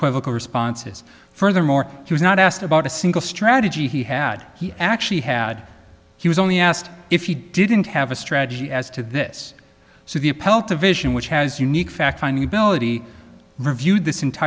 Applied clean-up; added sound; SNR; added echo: none; none; none; none.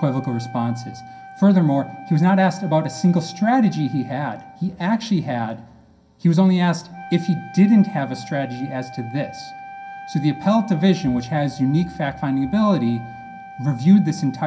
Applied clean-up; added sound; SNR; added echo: none; Wind instrument, woodwind instrument; 18 dB; reverberation time 0.3 s.